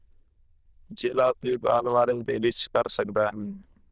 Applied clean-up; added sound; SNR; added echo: neural diffusion model UNIVERSE++.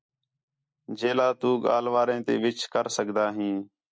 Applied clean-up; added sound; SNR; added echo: none; none; none; none.